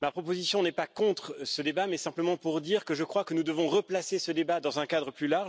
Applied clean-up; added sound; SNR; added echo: none; none; none; none.